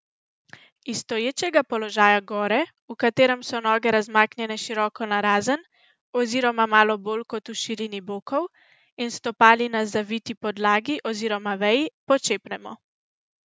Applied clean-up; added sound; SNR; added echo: none; none; none; none.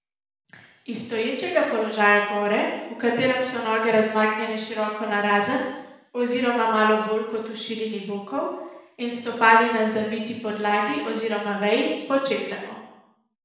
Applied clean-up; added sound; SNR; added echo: none; none; none; reverberation time 1.0 s.